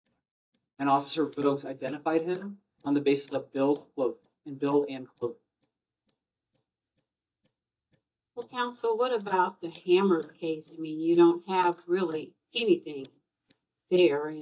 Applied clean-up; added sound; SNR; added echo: neural mask model DeepFilterNet 3.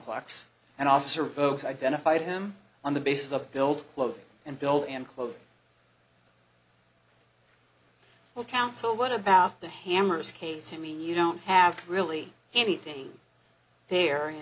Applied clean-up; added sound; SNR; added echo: none; none; none; none.